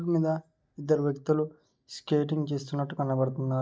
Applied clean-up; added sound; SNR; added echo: neural mask model DeepFilterNet 3.